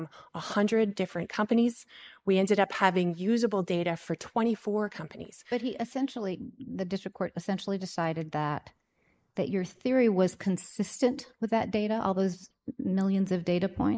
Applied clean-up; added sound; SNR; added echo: neural mask model Resemble Enhance denoiser.